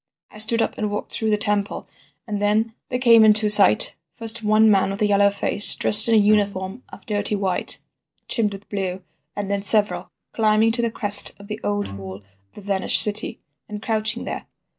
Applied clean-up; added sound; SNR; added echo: neural mask model DeepFilterNet 3.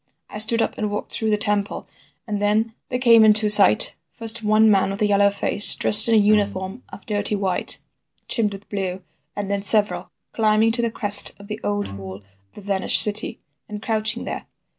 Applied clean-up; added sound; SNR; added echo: none; Bowed string instrument; 17 dB; none.